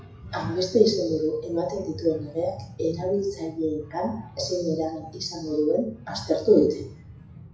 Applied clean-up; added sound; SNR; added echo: classical method WPE with log-MMSE.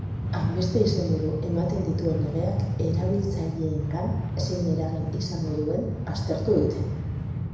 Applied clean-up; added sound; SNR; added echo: none; Train; 1 dB; reverberation time 1.0 s.